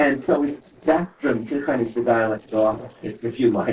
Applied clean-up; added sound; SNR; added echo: neural separator model SepFormer DNS4.